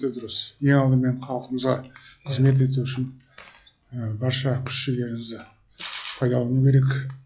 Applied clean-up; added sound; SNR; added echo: classical method log-MMSE.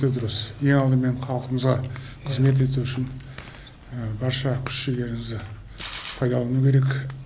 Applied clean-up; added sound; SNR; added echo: none; Crack / Crackle; 19 dB; none.